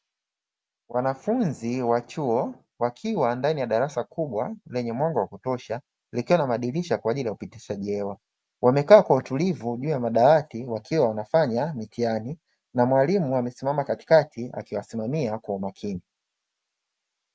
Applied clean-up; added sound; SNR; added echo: none; none; none; none.